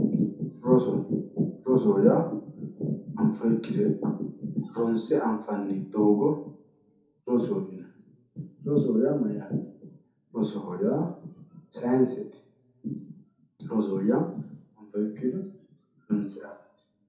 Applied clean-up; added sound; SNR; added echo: none; none; none; reverberation time 0.5 s.